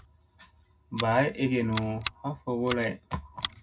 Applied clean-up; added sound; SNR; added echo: none; Scissors; 11 dB; reverberation time 0.4 s.